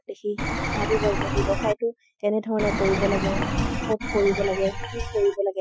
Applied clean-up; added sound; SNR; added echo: classical method Wiener filter.